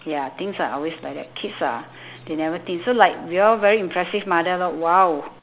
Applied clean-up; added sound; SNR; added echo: none; none; none; none.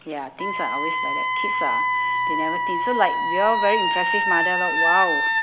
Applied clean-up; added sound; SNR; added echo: none; Wind instrument, woodwind instrument; -4 dB; none.